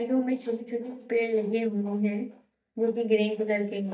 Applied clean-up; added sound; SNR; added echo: neural mask model DeepFilterNet 3.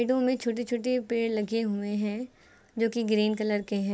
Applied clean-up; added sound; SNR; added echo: none; none; none; none.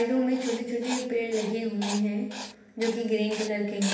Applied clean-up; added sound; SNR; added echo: none; Writing; 11 dB; reverberation time 0.9 s.